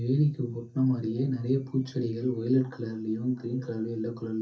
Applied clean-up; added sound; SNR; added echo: none; none; none; reverberation time 0.3 s.